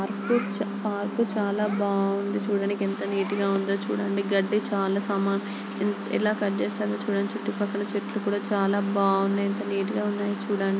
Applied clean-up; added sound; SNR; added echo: none; none; none; none.